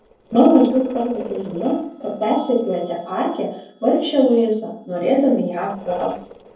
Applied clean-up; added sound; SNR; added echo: neural separator model SepFormer DNS4.